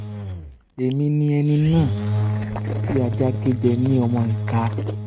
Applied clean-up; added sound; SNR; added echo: neural mask model RNNoise.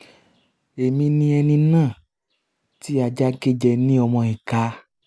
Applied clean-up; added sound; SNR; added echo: none; none; none; none.